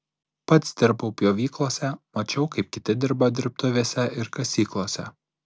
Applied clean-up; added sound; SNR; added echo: none; none; none; none.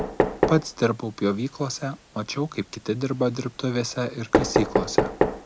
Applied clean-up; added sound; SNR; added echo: none; Knock; 0 dB; none.